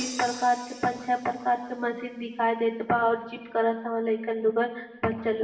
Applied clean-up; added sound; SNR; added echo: none; Crash cymbal; 20 dB; reverberation time 1.1 s.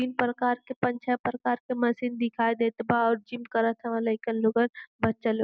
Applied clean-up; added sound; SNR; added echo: none; none; none; none.